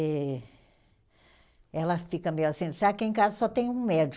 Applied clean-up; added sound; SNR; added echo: none; none; none; none.